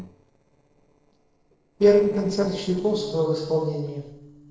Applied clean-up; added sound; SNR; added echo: neural separator model SepFormer DNS4.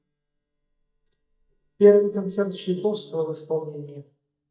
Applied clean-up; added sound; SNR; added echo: neural mask model DeepFilterNet 3.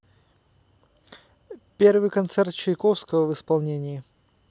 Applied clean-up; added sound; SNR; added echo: none; none; none; none.